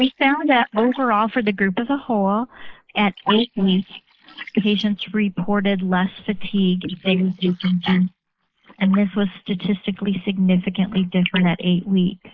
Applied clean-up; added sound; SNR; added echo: neural mask model Resemble Enhance denoiser.